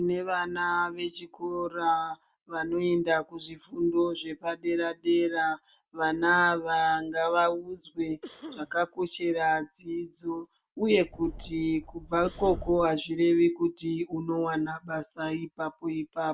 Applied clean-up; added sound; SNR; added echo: none; Subway, metro, underground + Cough; 16 dB; none.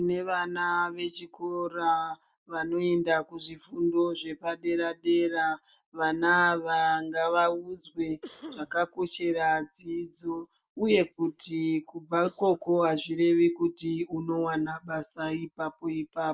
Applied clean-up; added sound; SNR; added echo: neural mask model Resemble Enhance denoiser.